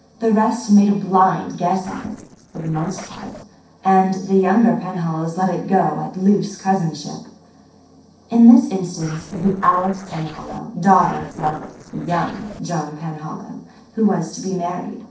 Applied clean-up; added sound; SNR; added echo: neural separator model SepFormer DNS4.